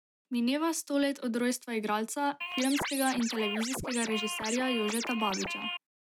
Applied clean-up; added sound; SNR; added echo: none; Scratching (performance technique); 5 dB; none.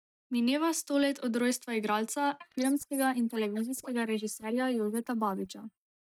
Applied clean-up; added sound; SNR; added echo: neural mask model DeepFilterNet 3.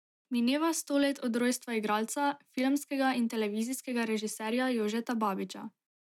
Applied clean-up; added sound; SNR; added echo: none; none; none; none.